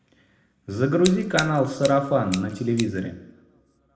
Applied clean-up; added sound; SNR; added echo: none; Scissors; 12 dB; reverberation time 0.9 s.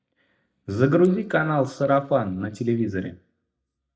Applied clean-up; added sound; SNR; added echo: neural mask model DeepFilterNet 3.